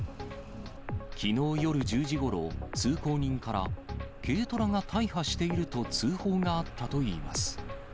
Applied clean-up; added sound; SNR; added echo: none; Boat, Water vehicle; 19 dB; none.